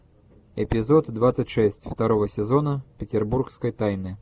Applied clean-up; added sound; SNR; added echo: none; none; none; none.